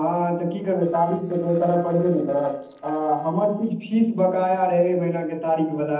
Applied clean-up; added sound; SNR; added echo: neural separator model SepFormer DNS4.